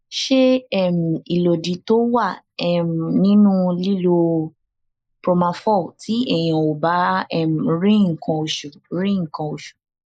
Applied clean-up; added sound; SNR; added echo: neural mask model Resemble Enhance denoiser.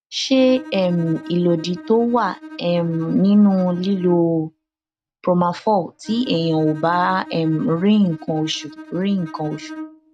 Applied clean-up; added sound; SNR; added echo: neural mask model RNNoise.